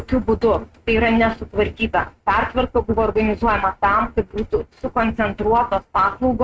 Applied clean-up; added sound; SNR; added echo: neural mask model RNNoise.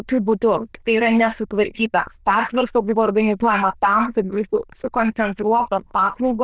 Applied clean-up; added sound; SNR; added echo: neural diffusion model UNIVERSE++.